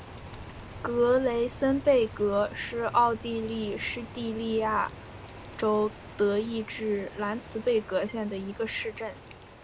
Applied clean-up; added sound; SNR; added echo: none; Rain; 15 dB; none.